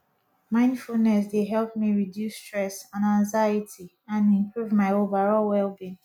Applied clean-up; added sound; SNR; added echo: none; none; none; none.